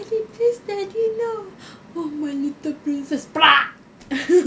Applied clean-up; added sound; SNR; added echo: none; none; none; none.